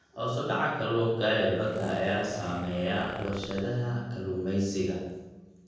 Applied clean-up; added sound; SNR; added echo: none; Zipper (clothing); 14 dB; reverberation time 1.3 s.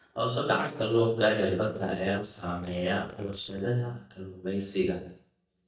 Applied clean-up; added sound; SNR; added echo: neural mask model DeepFilterNet 3.